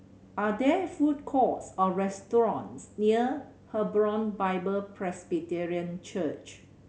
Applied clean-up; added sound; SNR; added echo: none; none; none; none.